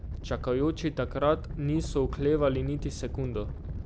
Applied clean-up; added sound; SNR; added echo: none; Animal; 6 dB; none.